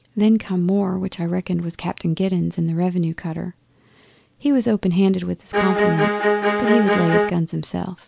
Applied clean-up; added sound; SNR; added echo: none; Bowed string instrument; -2 dB; none.